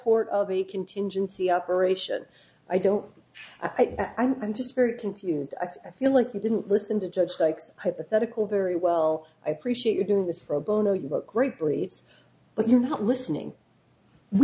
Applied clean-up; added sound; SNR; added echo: none; none; none; none.